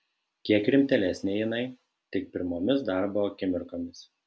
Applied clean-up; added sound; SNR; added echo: none; none; none; none.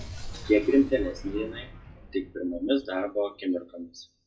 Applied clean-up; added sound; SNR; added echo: classical method WPE with log-MMSE.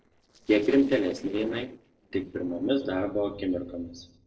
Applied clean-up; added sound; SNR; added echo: neural separator model SepFormer DNS4.